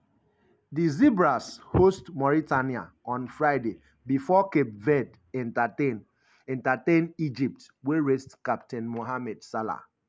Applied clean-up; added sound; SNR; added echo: none; none; none; none.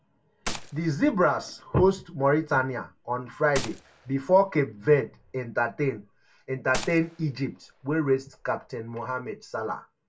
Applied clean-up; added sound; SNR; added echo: none; Gunshot, gunfire; 15 dB; reverberation time 0.2 s.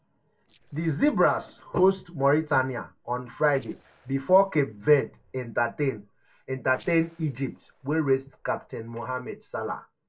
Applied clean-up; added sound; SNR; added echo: neural separator model SepFormer DNS4.